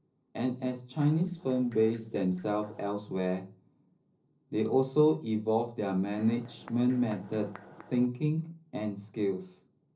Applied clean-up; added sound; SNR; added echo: neural separator model SepFormer DNS4.